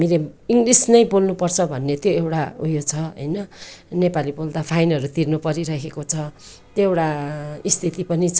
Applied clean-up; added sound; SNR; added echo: none; none; none; none.